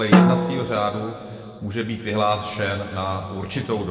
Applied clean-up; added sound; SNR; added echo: none; Drum; -4 dB; reverberation time 2.0 s.